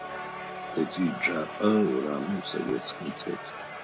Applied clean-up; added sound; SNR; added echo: none; Crowd; 9 dB; none.